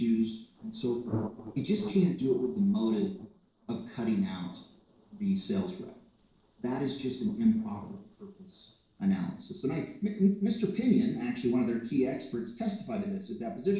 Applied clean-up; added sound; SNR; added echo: neural separator model SepFormer DNS4.